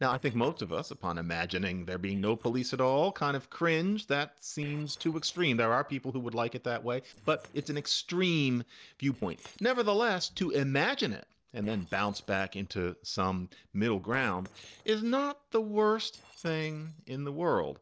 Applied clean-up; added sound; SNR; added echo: neural separator model SepFormer DNS4.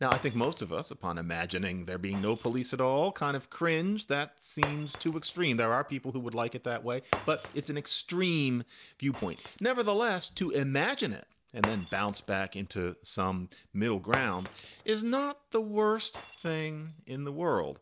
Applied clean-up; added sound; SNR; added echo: none; Shatter; 10 dB; none.